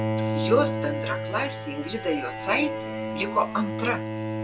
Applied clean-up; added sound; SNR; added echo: none; Bowed string instrument; 2 dB; none.